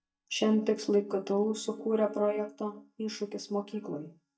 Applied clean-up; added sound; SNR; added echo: neural mask model DeepFilterNet 3.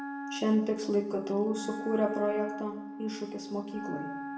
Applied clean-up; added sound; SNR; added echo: none; Wind instrument, woodwind instrument; 8 dB; reverberation time 0.8 s.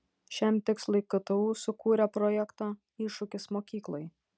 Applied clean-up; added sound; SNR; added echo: none; none; none; none.